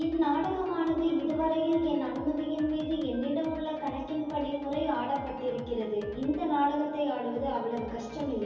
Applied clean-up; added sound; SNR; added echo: none; Drum kit; 17 dB; reverberation time 0.6 s.